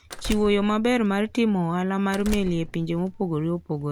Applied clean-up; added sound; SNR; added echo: none; Door; 13 dB; none.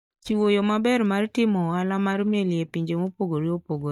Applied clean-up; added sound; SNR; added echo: neural mask model DeepFilterNet 3.